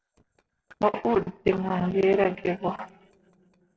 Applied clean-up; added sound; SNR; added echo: neural separator model SepFormer DNS4.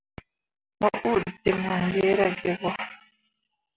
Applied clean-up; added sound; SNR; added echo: none; none; none; none.